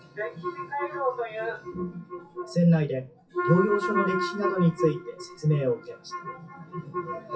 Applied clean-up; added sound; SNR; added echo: classical method WPE with log-MMSE.